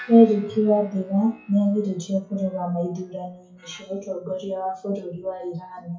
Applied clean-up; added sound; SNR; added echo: classical method WPE with log-MMSE.